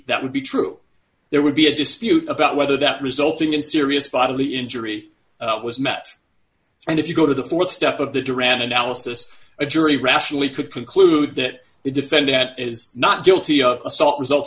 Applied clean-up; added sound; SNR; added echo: none; none; none; none.